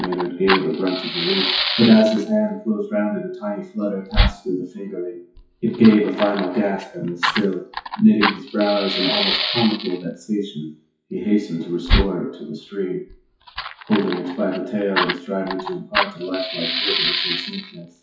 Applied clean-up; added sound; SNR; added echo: classical method WPE with log-MMSE.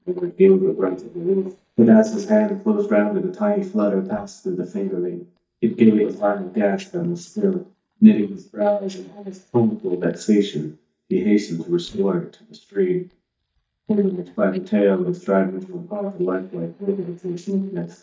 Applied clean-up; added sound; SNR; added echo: neural mask model DeepFilterNet 3.